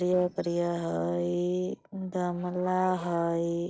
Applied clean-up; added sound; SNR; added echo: neural separator model SepFormer DNS4.